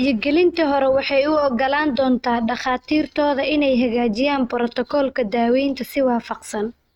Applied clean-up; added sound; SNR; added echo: neural mask model RNNoise.